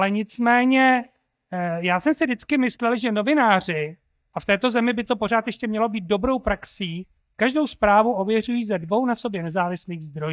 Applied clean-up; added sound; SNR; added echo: neural mask model DeepFilterNet 3.